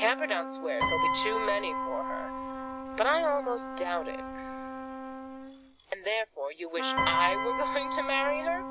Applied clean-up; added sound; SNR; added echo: none; Trumpet + Piano; 1 dB; none.